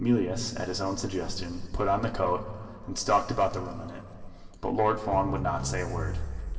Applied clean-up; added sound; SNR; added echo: none; Crackle; 10 dB; reverberation time 2.3 s.